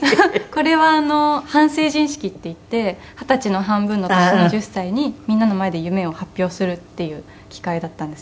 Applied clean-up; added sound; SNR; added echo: none; none; none; none.